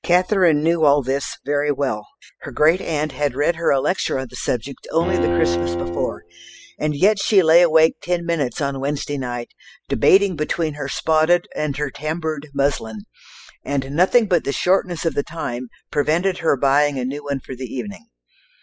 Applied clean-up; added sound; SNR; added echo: classical method spectral subtraction.